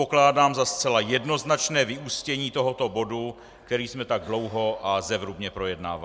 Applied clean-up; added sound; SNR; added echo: none; none; none; none.